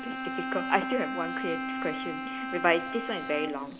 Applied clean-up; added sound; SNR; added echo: none; Bowed string instrument; 3 dB; none.